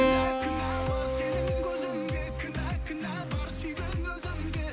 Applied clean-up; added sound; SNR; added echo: none; Keyboard (musical); 0 dB; none.